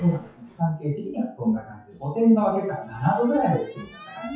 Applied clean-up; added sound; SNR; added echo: classical method WPE with log-MMSE.